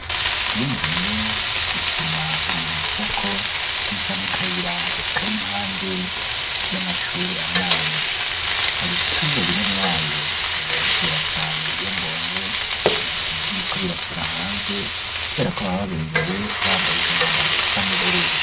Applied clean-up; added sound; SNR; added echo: neural mask model RNNoise.